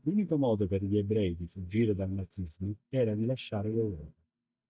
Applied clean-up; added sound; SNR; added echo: neural mask model DeepFilterNet 3.